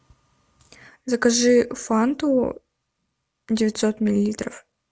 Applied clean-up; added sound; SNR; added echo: none; none; none; none.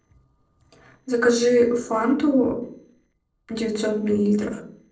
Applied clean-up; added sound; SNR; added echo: neural separator model SepFormer DNS4.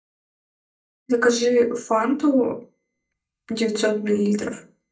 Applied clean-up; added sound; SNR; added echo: neural mask model DeepFilterNet 3.